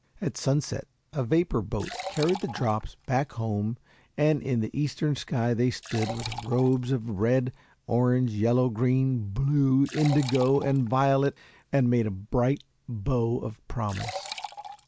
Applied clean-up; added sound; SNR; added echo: none; Liquid; 17 dB; none.